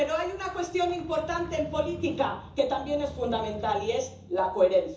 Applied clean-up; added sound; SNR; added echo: none; Motorcycle; 15 dB; reverberation time 0.7 s.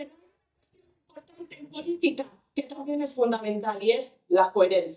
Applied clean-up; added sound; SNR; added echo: neural mask model DeepFilterNet 3.